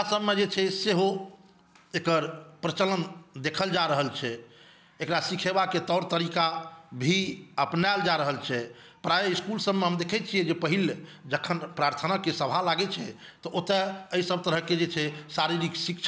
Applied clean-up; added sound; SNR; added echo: none; none; none; none.